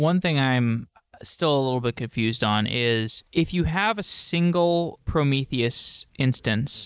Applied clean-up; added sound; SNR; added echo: neural mask model Resemble Enhance denoiser.